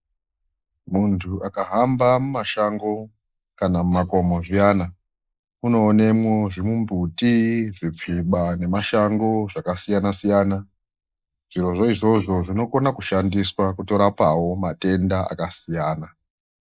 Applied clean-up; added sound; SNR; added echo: neural mask model Resemble Enhance denoiser.